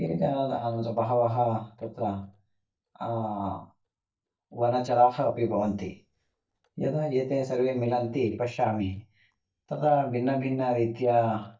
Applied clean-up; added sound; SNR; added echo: neural mask model DeepFilterNet 3.